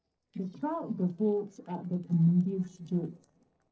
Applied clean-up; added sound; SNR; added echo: neural separator model SepFormer DNS4.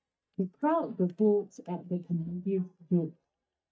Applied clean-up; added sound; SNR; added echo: neural mask model DeepFilterNet 3.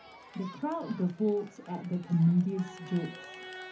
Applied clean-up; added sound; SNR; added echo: none; Crowd; 17 dB; reverberation time 0.3 s.